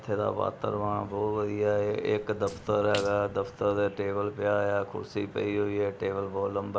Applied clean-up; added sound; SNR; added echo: none; Splash, splatter; 20 dB; none.